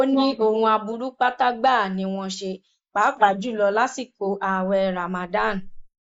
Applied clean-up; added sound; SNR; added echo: neural mask model Resemble Enhance denoiser.